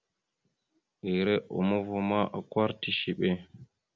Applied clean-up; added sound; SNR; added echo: none; none; none; none.